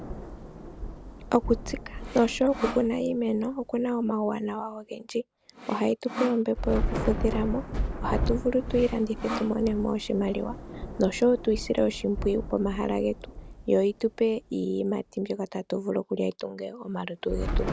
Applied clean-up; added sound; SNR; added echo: none; Thunder / Rain + Sawing; 7 dB; none.